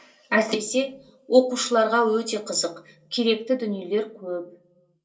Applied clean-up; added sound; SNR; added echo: none; none; none; reverberation time 0.2 s.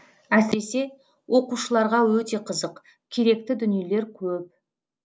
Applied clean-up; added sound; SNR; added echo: none; none; none; none.